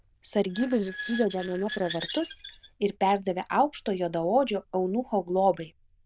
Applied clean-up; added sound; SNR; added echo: neural diffusion model UNIVERSE++.